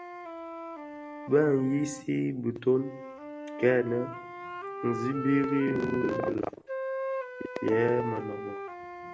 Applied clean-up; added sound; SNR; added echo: none; Wind instrument, woodwind instrument; 8 dB; none.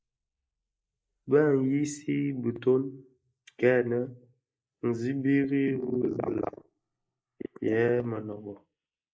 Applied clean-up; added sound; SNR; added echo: neural mask model Resemble Enhance denoiser.